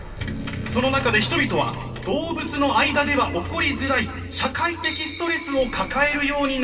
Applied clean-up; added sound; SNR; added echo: none; Explosion; 18 dB; reverberation time 1.8 s.